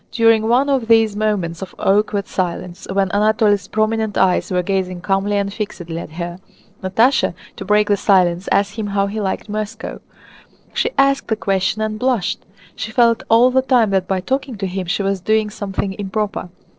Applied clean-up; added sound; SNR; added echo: neural separator model SepFormer DNS4.